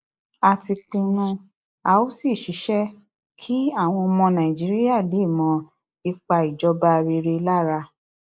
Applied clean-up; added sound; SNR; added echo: neural mask model Resemble Enhance denoiser.